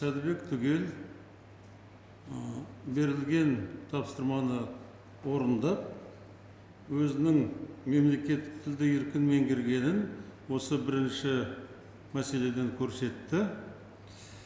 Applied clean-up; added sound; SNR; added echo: none; none; none; none.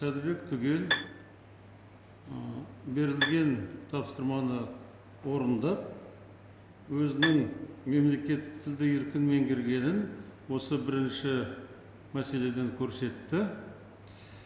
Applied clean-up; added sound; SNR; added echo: none; Bowed string instrument; 4 dB; none.